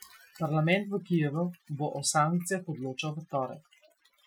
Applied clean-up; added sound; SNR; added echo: classical method Wiener filter.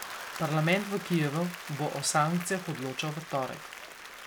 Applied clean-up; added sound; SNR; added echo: none; Applause / Crowd; 11 dB; none.